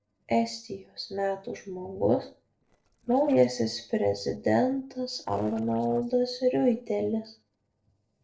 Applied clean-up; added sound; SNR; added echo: neural separator model SepFormer DNS4.